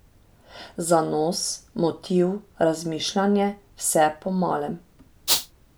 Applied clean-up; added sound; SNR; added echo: none; Rattle (instrument); -1 dB; none.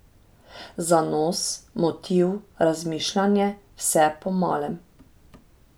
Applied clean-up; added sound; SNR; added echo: none; none; none; none.